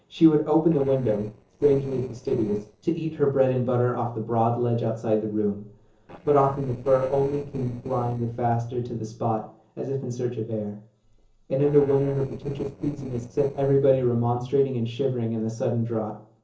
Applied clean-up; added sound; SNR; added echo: neural separator model SepFormer DNS4.